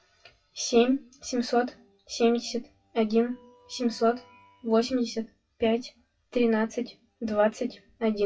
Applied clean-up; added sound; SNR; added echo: classical method WPE with log-MMSE.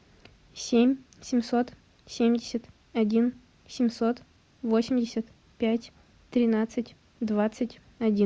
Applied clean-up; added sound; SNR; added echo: none; none; none; none.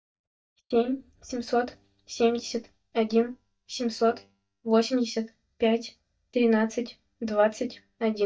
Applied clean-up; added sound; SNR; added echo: neural mask model DeepFilterNet 3.